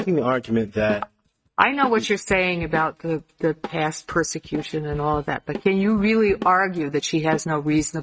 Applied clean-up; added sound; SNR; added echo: neural mask model RNNoise.